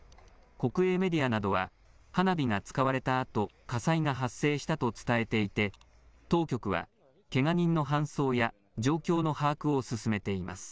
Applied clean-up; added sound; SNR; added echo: none; none; none; none.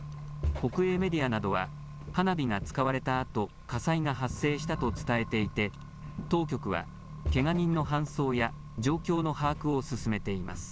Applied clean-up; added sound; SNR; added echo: none; Accelerating, revving, vroom + Walk, footsteps; 8 dB; none.